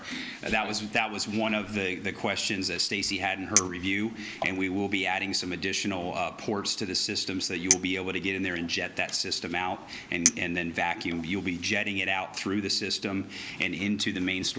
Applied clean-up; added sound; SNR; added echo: neural mask model Resemble Enhance denoiser.